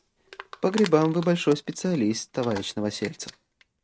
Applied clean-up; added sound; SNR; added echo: neural mask model RNNoise.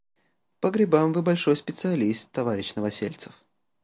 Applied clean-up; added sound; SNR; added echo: none; none; none; none.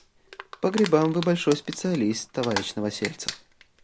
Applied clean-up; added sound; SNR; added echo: none; Crumpling, crinkling; 12 dB; none.